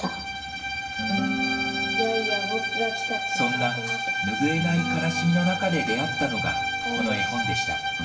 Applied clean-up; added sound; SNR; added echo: none; Bowed string instrument; 0 dB; reverberation time 0.7 s.